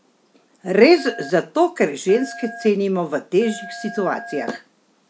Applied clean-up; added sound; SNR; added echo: none; Telephone; 16 dB; none.